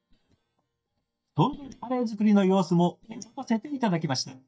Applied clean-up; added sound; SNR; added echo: neural mask model DeepFilterNet 3.